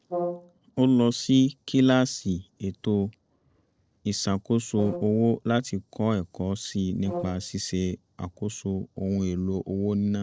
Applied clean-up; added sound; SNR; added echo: neural separator model SepFormer DNS4.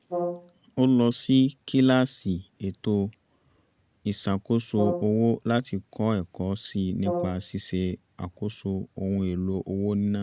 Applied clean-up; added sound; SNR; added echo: none; Brass instrument; 10 dB; none.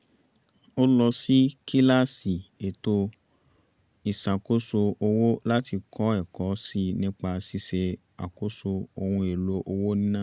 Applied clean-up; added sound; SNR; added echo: none; none; none; none.